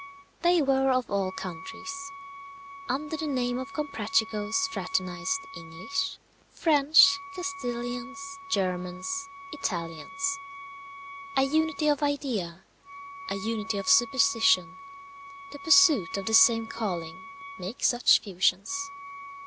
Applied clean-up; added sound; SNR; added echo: none; Wind instrument, woodwind instrument; 14 dB; none.